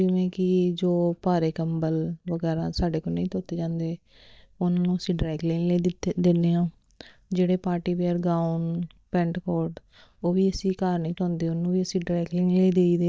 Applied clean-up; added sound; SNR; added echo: neural mask model DeepFilterNet 3.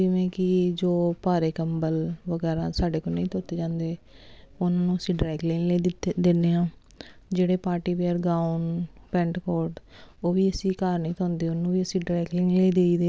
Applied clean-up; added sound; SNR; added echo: none; none; none; none.